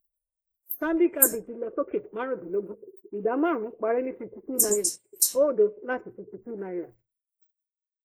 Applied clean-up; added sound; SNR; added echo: neural mask model Resemble Enhance denoiser.